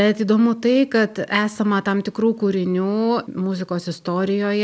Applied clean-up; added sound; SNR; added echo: none; none; none; none.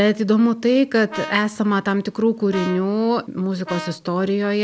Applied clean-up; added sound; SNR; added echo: none; Brass instrument; 15 dB; none.